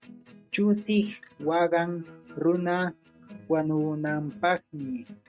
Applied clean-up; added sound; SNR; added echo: neural mask model RNNoise.